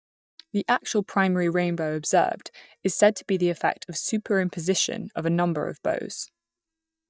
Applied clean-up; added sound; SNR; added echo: neural mask model DeepFilterNet 3.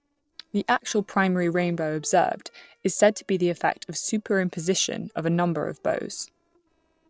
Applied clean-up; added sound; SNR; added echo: neural separator model SepFormer DNS4.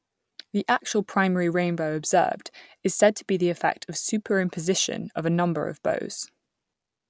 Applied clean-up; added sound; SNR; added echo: none; none; none; none.